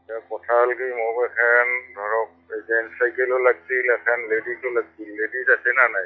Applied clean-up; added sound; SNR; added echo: classical method log-MMSE.